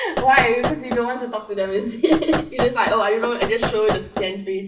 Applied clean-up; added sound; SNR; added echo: none; Knock; 6 dB; reverberation time 0.2 s.